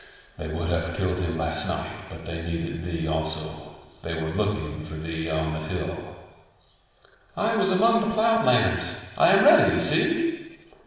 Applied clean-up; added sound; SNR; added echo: none; none; none; reverberation time 1.3 s.